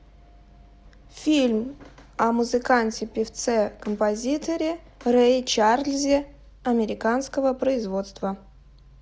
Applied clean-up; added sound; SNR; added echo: none; none; none; none.